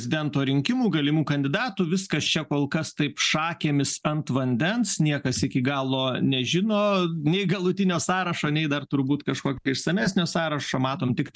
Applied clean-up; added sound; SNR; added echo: none; none; none; none.